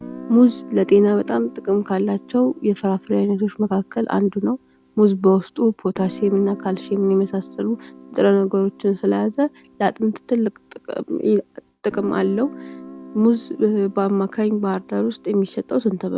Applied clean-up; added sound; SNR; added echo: none; Guitar; 19 dB; none.